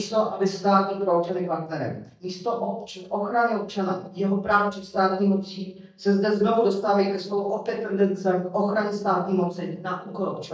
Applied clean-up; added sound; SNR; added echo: neural mask model DeepFilterNet 3.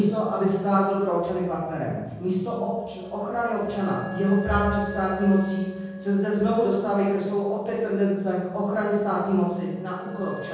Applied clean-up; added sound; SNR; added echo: none; Wind instrument, woodwind instrument; 18 dB; reverberation time 1.3 s.